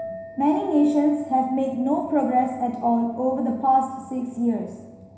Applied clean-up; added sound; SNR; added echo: none; Chink, clink; 17 dB; reverberation time 0.9 s.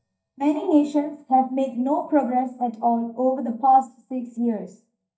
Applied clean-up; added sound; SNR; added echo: neural mask model DeepFilterNet 3.